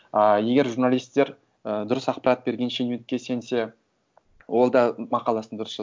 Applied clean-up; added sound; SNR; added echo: none; none; none; none.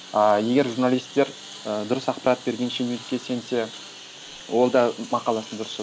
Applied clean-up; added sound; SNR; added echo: none; Engine; 17 dB; none.